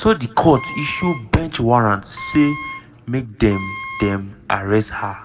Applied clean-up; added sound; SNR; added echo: none; Wind instrument, woodwind instrument; 13 dB; reverberation time 1.9 s.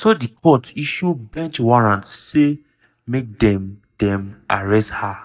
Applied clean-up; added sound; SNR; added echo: neural mask model DeepFilterNet 3.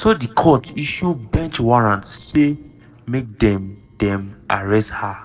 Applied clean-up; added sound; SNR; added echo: neural separator model SepFormer DNS4.